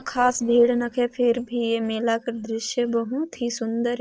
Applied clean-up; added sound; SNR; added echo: neural separator model SepFormer DNS4.